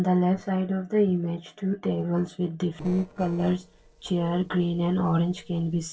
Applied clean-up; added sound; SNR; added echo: neural separator model SepFormer DNS4.